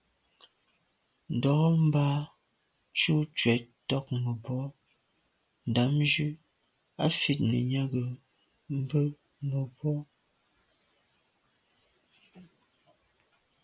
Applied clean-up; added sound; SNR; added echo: none; none; none; none.